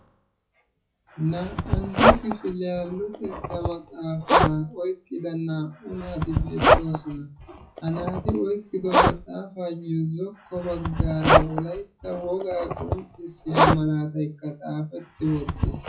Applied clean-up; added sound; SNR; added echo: classical method WPE with log-MMSE.